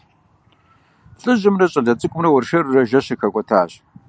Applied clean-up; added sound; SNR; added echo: none; none; none; none.